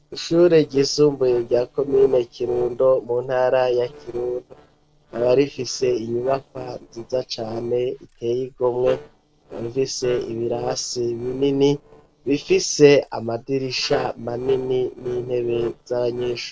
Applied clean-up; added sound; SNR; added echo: neural separator model SepFormer DNS4.